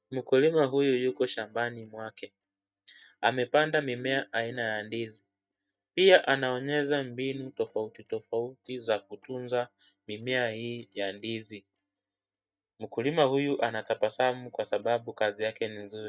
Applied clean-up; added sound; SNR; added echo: neural mask model DeepFilterNet 3.